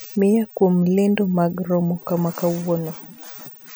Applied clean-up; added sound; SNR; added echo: none; none; none; none.